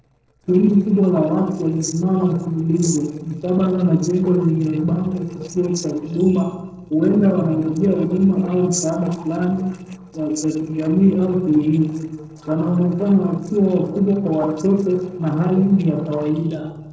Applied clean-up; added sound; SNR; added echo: neural separator model SepFormer DNS4.